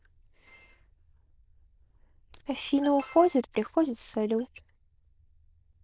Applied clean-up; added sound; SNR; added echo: neural diffusion model UNIVERSE++.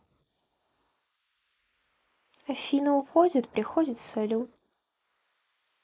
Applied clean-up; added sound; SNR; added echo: neural mask model Resemble Enhance denoiser.